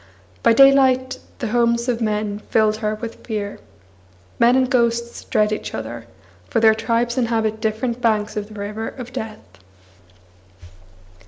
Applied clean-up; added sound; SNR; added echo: none; none; none; none.